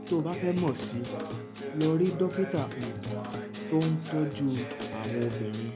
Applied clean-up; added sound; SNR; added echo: none; Acoustic guitar; 6 dB; none.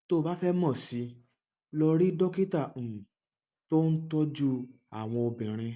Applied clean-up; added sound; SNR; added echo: none; none; none; none.